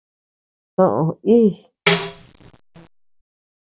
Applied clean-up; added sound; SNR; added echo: none; Tambourine; 3 dB; none.